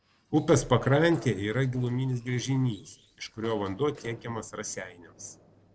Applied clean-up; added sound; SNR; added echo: neural separator model SepFormer DNS4.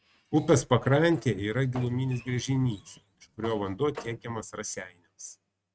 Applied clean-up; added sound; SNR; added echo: neural mask model RNNoise.